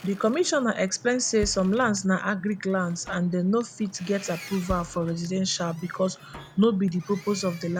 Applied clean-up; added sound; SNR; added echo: none; Boat, Water vehicle + Drum kit; 17 dB; none.